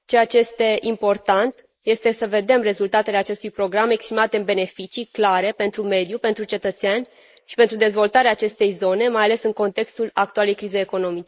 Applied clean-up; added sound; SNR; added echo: neural mask model Resemble Enhance denoiser.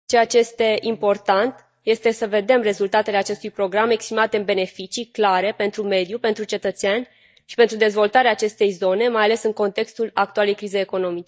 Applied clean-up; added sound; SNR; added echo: neural mask model DeepFilterNet 3.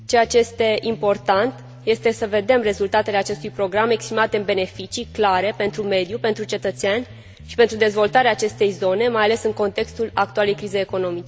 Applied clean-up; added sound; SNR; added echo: none; Bass guitar; 20 dB; none.